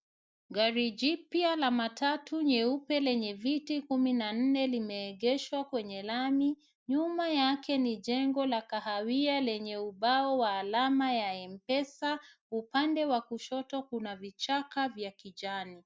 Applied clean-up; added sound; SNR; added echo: none; none; none; none.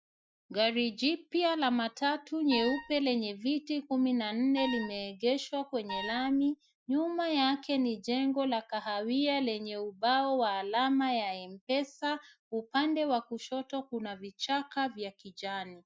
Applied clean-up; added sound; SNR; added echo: classical method Wiener filter.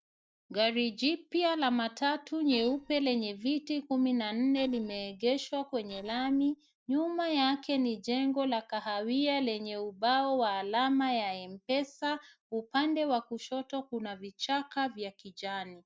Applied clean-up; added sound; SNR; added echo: neural separator model SepFormer DNS4.